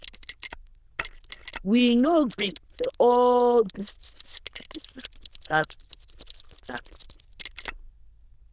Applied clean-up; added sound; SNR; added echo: neural diffusion model UNIVERSE++.